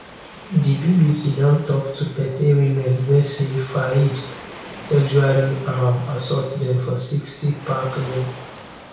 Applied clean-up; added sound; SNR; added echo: none; Waves, surf; 18 dB; reverberation time 0.6 s.